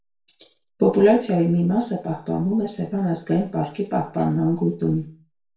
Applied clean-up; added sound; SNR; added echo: none; none; none; reverberation time 0.4 s.